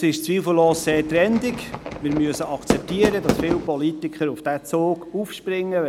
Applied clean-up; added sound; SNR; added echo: none; Fireworks; 5 dB; none.